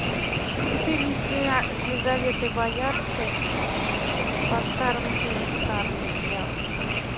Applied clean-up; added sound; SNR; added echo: none; Frog + Waves, surf; -4 dB; none.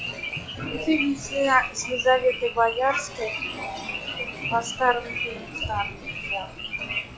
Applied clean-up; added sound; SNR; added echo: classical method log-MMSE.